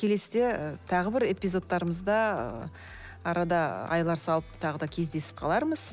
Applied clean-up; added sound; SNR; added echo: none; none; none; none.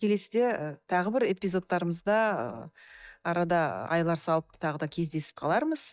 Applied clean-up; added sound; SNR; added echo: neural mask model DeepFilterNet 3.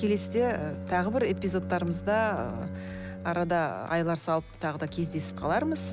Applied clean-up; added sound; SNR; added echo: none; Bowed string instrument; 9 dB; none.